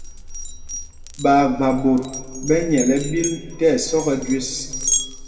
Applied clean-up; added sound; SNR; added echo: none; Glass; 8 dB; reverberation time 1.9 s.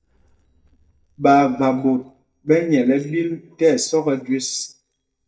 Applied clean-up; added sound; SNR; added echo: neural mask model DeepFilterNet 3.